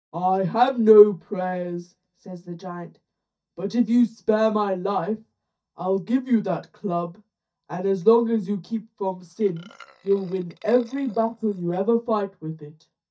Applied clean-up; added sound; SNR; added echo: neural mask model DeepFilterNet 3.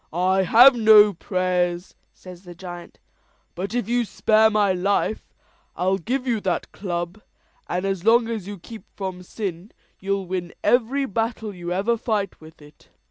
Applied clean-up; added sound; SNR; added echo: none; none; none; none.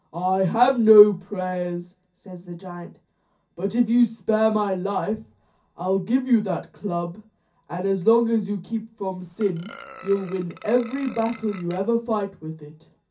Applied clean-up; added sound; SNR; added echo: none; Burping, eructation; 19 dB; reverberation time 0.3 s.